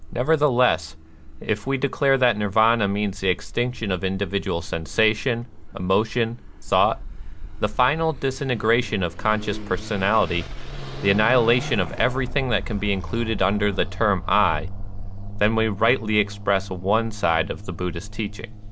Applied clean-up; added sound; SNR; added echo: none; Car passing by / Accelerating, revving, vroom; 9 dB; none.